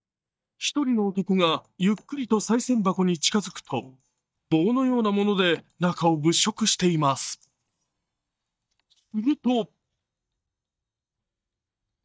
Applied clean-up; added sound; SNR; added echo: neural mask model DeepFilterNet 3.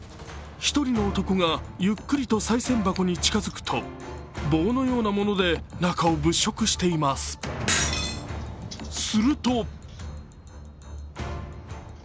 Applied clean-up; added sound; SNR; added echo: none; Shatter; 6 dB; none.